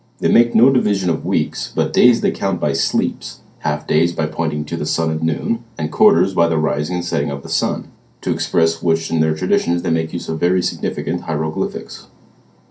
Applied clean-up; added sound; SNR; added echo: none; none; none; reverberation time 0.3 s.